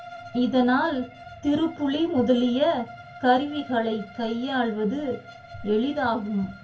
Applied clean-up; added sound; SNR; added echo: none; Bowed string instrument; 18 dB; reverberation time 0.2 s.